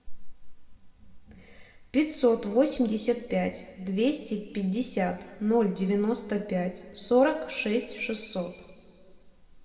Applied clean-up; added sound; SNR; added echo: none; none; none; reverberation time 1.7 s.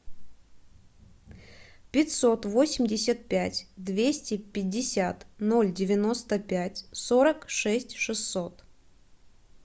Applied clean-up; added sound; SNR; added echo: none; none; none; none.